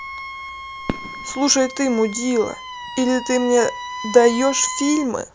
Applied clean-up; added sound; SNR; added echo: none; Wind instrument, woodwind instrument + Fireworks; 11 dB; none.